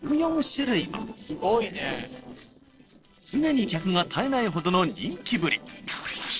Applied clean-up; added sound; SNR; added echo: neural separator model SepFormer DNS4.